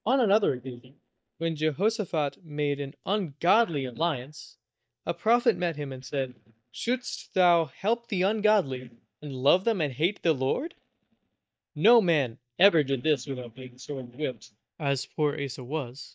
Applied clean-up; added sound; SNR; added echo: neural mask model DeepFilterNet 3.